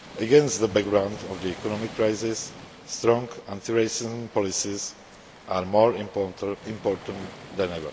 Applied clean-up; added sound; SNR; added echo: none; Waves, surf; 18 dB; none.